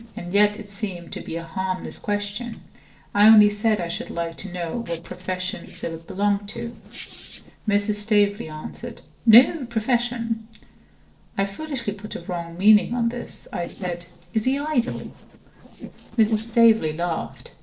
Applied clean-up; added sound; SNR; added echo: neural separator model SepFormer DNS4.